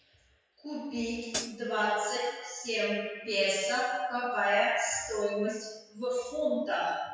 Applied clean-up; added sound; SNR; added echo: classical method WPE with log-MMSE.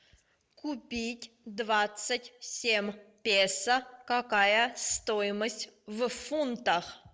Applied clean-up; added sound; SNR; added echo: none; none; none; none.